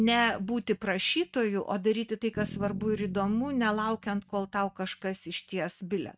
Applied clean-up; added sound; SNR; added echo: neural mask model RNNoise.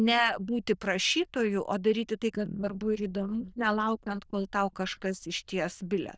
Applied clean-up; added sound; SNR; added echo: neural diffusion model UNIVERSE++.